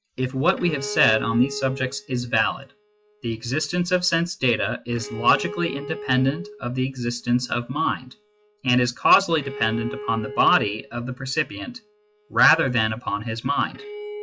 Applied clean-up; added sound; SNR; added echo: classical method log-MMSE.